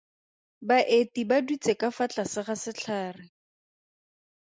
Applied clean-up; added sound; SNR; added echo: none; none; none; none.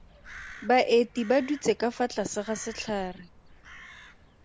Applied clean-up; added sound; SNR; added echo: none; Crow; 19 dB; none.